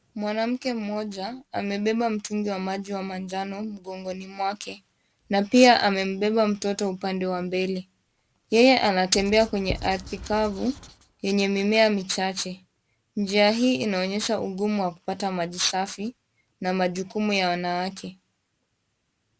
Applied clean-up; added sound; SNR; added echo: none; Writing; 13 dB; none.